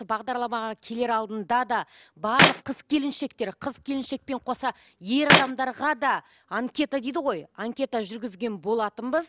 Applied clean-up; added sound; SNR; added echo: none; Clapping; -4 dB; none.